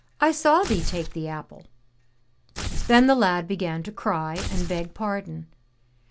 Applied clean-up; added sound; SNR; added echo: none; Tearing; 4 dB; none.